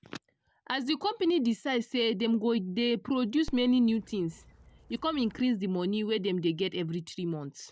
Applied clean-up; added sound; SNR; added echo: none; Dog; 18 dB; none.